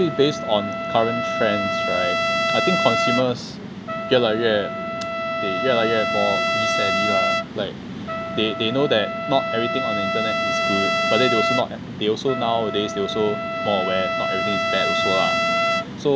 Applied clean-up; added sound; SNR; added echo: none; Trumpet; 0 dB; none.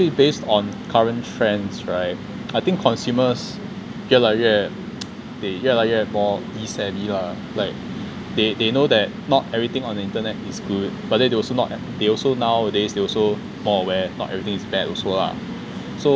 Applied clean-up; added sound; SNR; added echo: none; none; none; none.